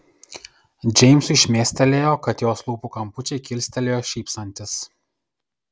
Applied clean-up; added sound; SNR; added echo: none; none; none; none.